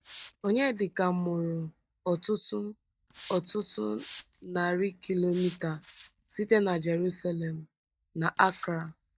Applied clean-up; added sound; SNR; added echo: neural mask model DeepFilterNet 3.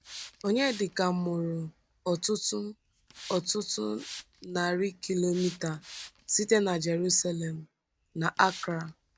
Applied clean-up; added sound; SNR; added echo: none; Hiss; 16 dB; none.